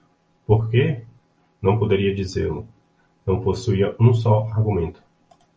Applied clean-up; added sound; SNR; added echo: none; none; none; none.